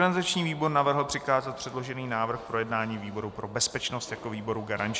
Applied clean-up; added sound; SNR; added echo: none; none; none; none.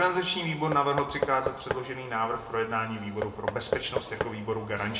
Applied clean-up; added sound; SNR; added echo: none; Knock / Wood; 7 dB; reverberation time 0.6 s.